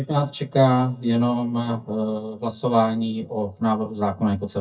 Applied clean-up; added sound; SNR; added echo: neural mask model DeepFilterNet 3.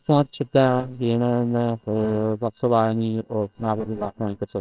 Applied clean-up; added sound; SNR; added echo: neural separator model SepFormer WHAMR!.